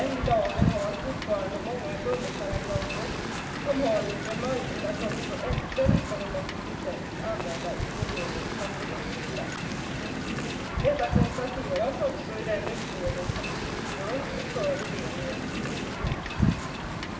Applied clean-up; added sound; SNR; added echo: none; Wind; -2 dB; reverberation time 0.9 s.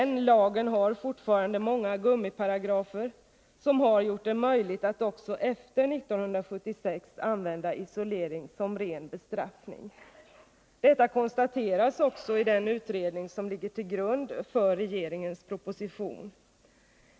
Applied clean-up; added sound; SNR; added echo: none; none; none; none.